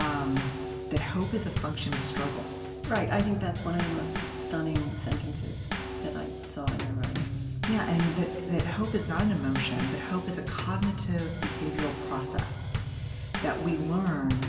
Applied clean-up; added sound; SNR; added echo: none; Bass drum / Snare drum / Drum kit; 2 dB; reverberation time 2.2 s.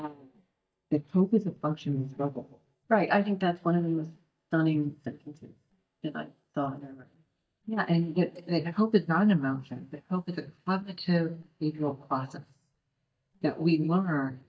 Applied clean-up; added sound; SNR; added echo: neural mask model DeepFilterNet 3.